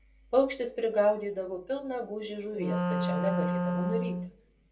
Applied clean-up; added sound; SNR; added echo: none; Wind instrument, woodwind instrument; -1 dB; reverberation time 0.2 s.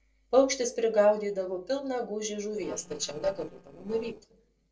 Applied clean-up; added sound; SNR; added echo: neural separator model SepFormer DNS4.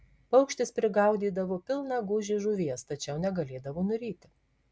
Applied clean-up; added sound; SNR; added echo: none; none; none; none.